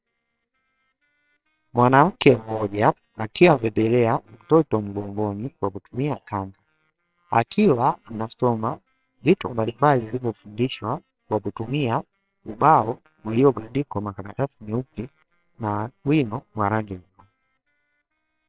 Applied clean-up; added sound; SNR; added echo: neural separator model SepFormer WHAMR!.